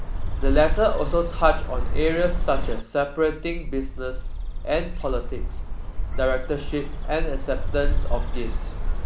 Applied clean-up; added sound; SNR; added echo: none; Bird; -2 dB; none.